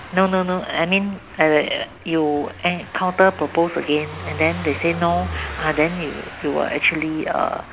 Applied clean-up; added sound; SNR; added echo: none; Car passing by / Engine; 14 dB; none.